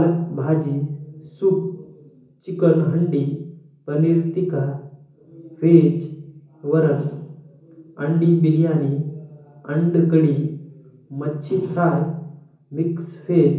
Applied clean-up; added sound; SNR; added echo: none; none; none; reverberation time 0.6 s.